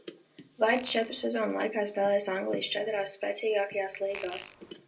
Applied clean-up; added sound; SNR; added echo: none; Fart; 14 dB; reverberation time 0.2 s.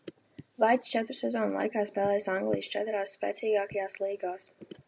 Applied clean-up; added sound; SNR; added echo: none; none; none; none.